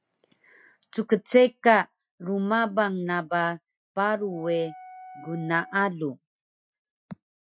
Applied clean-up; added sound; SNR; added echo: classical method Wiener filter.